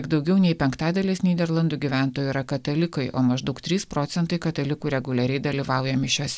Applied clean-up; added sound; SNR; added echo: none; none; none; none.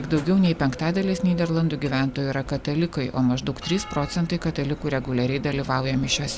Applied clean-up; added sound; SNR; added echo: none; Bell; 14 dB; none.